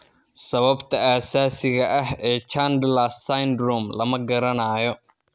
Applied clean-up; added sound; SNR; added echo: none; none; none; none.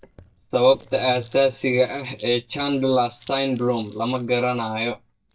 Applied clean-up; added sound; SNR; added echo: neural mask model DeepFilterNet 3.